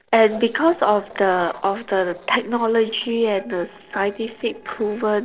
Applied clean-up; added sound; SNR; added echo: neural separator model SepFormer DNS4.